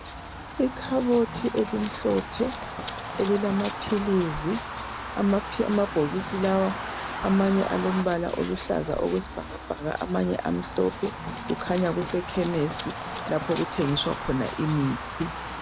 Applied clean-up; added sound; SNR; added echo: none; Run; 8 dB; none.